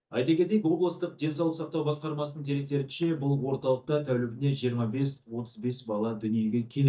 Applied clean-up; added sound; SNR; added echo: neural mask model DeepFilterNet 3.